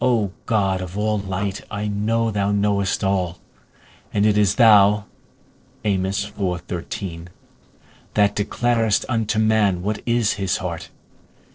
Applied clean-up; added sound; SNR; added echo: neural separator model SepFormer DNS4.